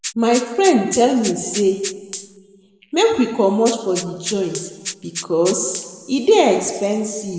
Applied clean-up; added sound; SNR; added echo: none; Rattle (instrument); 14 dB; reverberation time 1.6 s.